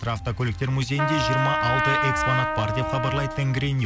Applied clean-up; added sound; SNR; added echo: none; Trumpet; 2 dB; none.